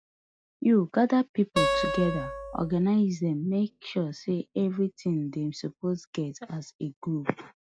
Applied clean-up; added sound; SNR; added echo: classical method log-MMSE.